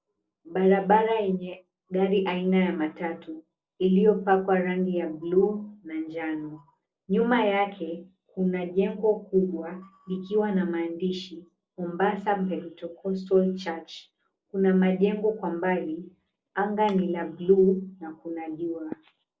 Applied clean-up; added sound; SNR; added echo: neural separator model SepFormer DNS4.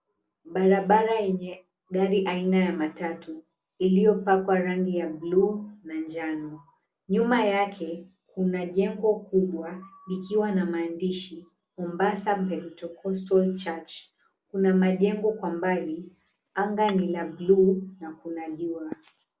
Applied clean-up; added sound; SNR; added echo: none; Dishes, pots, and pans / Chink, clink; 16 dB; none.